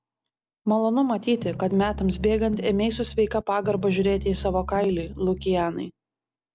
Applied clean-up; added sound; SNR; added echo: none; Piano; 11 dB; none.